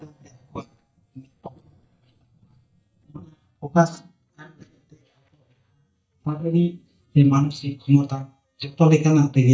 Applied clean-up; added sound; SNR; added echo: neural mask model DeepFilterNet 3.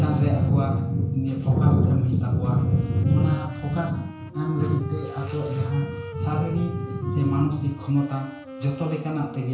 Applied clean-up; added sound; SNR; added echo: none; Wind instrument, woodwind instrument; 14 dB; reverberation time 0.5 s.